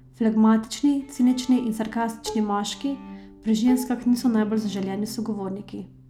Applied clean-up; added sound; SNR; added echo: none; Bowed string instrument + Dishes, pots, and pans; 17 dB; none.